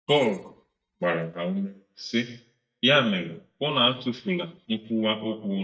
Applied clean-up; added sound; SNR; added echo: neural mask model DeepFilterNet 3.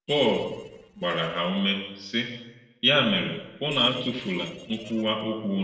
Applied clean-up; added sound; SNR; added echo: neural separator model SepFormer DNS4.